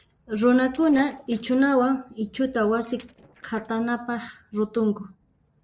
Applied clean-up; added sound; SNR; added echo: neural separator model SepFormer DNS4.